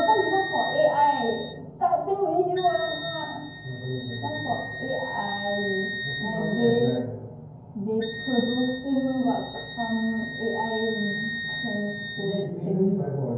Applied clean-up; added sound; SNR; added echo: none; Wind instrument, woodwind instrument; 9 dB; reverberation time 0.9 s.